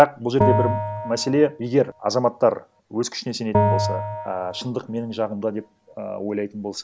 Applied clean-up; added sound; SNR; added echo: none; Bell; 2 dB; none.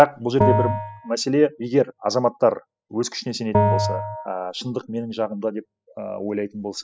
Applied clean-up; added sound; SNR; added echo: classical method spectral subtraction.